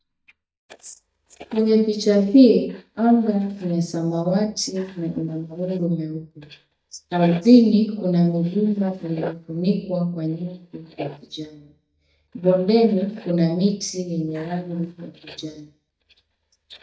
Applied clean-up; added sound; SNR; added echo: neural mask model DeepFilterNet 3.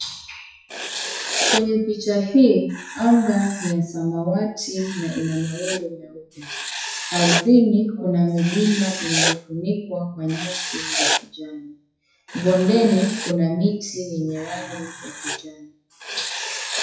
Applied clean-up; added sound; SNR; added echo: classical method WPE with log-MMSE.